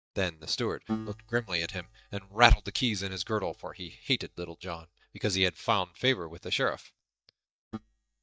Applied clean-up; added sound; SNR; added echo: neural mask model DeepFilterNet 3.